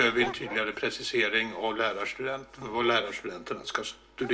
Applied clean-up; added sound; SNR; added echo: none; Dog; 15 dB; reverberation time 0.2 s.